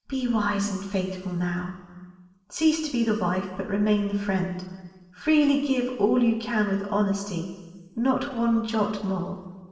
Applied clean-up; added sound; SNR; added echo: none; none; none; reverberation time 1.4 s.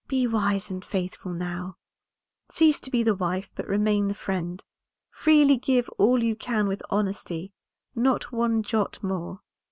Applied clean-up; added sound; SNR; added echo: none; none; none; none.